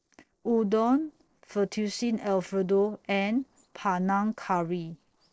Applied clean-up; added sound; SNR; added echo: neural separator model SepFormer DNS4.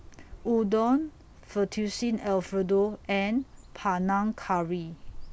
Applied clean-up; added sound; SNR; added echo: none; Bird; 19 dB; none.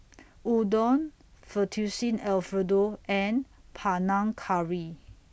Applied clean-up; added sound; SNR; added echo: none; none; none; none.